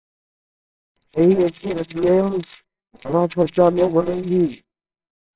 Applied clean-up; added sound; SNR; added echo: neural separator model SepFormer WHAMR!.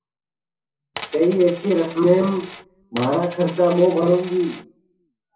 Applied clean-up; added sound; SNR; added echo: none; Coin (dropping); 16 dB; reverberation time 0.6 s.